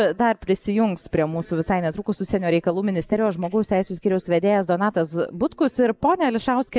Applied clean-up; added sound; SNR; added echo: neural mask model DeepFilterNet 3.